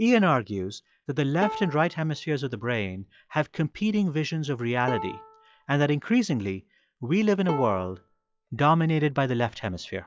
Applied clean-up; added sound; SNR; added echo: classical method log-MMSE.